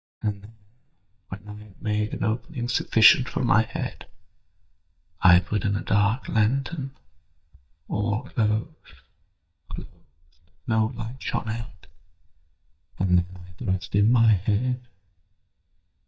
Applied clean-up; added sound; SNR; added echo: neural mask model DeepFilterNet 3.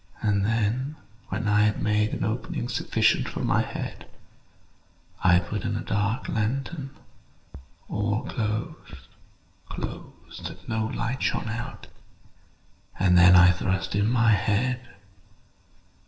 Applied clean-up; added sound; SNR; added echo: neural separator model SepFormer DNS4.